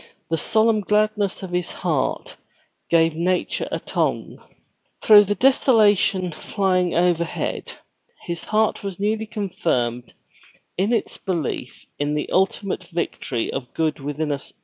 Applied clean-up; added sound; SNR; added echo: none; none; none; none.